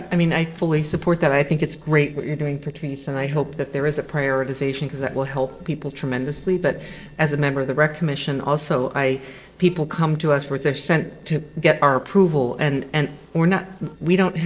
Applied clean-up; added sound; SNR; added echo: neural separator model SepFormer DNS4.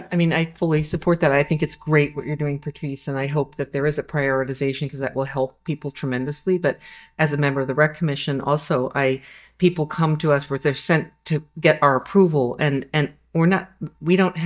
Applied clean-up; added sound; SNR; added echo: neural mask model DeepFilterNet 3.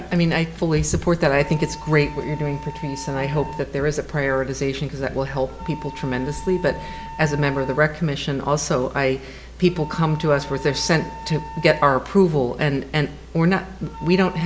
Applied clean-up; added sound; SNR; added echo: none; Wind instrument, woodwind instrument; 17 dB; reverberation time 0.7 s.